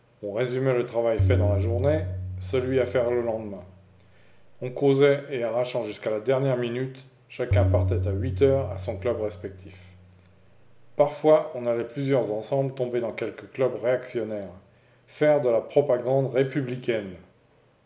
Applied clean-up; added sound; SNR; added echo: none; Tabla; 3 dB; none.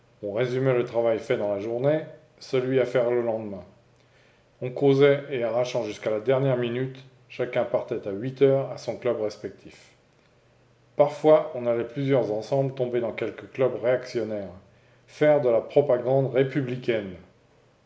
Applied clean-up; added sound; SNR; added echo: none; none; none; none.